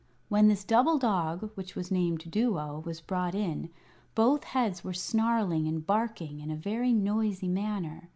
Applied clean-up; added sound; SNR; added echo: none; none; none; none.